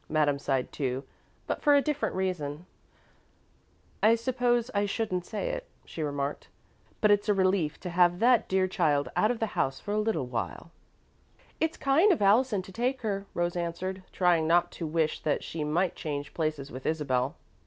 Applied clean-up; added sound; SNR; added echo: none; none; none; none.